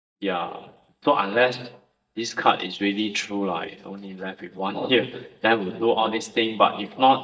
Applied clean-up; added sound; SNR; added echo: neural mask model DeepFilterNet 3.